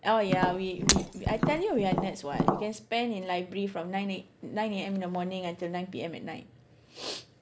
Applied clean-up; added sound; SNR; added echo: none; Shatter + Tap; -2 dB; none.